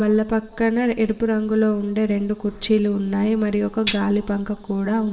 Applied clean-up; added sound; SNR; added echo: none; Tambourine; 12 dB; reverberation time 2.1 s.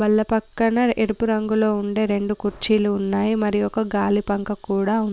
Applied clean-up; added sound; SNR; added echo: none; none; none; none.